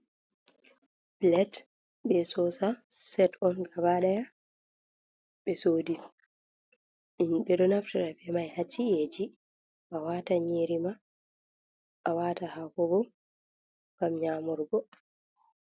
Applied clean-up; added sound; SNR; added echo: none; none; none; none.